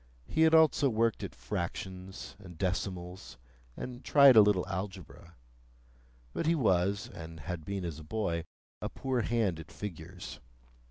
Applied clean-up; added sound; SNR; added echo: none; none; none; none.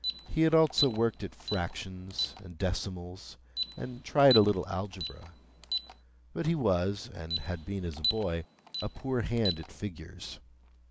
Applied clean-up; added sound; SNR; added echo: none; Alarm; 8 dB; none.